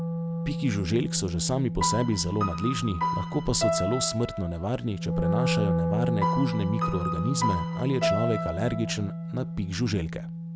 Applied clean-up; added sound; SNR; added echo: none; Piano + Wind instrument, woodwind instrument; 0 dB; none.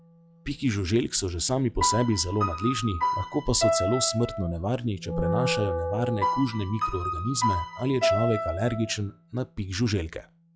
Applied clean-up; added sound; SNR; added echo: classical method log-MMSE.